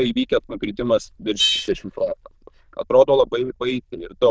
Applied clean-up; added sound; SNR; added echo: neural diffusion model UNIVERSE++.